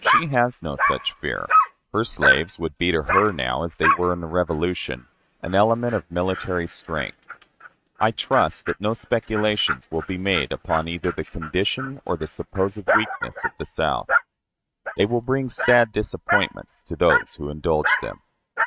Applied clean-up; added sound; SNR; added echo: neural mask model RNNoise.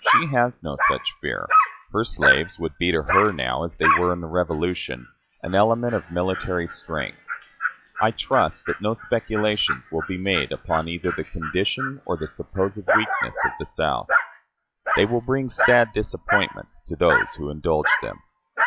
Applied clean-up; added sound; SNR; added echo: classical method log-MMSE.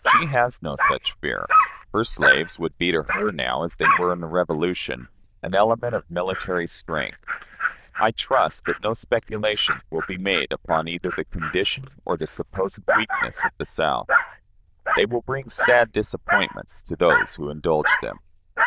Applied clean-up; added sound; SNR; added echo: neural diffusion model UNIVERSE++.